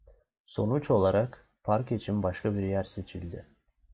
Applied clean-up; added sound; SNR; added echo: none; none; none; none.